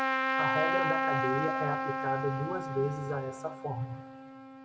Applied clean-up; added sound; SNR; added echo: none; Trumpet; -2 dB; reverberation time 0.9 s.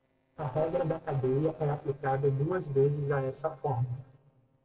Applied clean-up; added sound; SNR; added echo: neural separator model SepFormer DNS4.